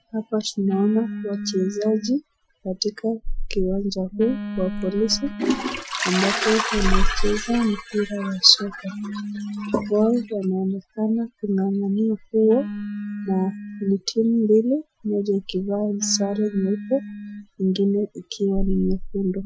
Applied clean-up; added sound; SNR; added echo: classical method Wiener filter.